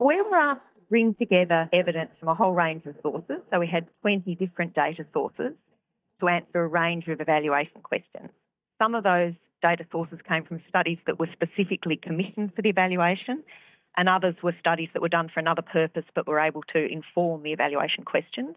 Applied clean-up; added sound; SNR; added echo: neural mask model DeepFilterNet 3.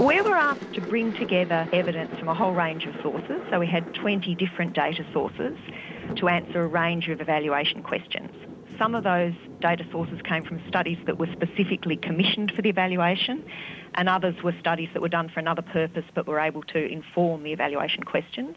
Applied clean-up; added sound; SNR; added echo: none; Thunder; 14 dB; none.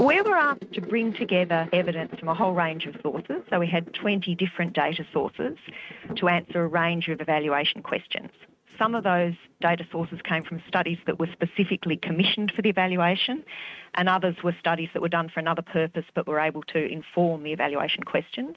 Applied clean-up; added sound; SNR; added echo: neural mask model RNNoise.